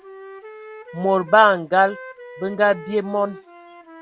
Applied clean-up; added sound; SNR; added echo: none; Wind instrument, woodwind instrument; 18 dB; none.